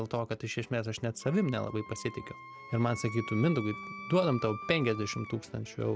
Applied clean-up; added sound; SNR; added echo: none; Wind instrument, woodwind instrument; 14 dB; none.